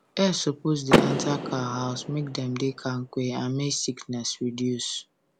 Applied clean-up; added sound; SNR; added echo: none; Door / Car; 2 dB; none.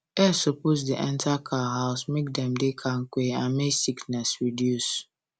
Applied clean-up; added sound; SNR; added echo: none; none; none; none.